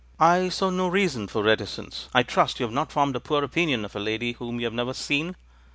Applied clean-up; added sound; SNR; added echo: none; none; none; none.